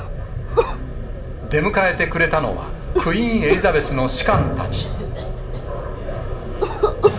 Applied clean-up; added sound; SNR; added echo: none; Cough; 5 dB; reverberation time 2.6 s.